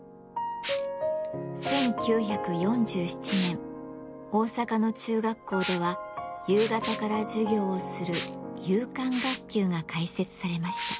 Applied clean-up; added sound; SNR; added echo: none; Liquid; 10 dB; none.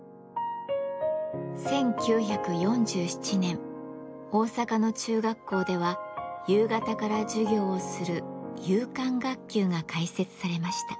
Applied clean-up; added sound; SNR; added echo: none; none; none; none.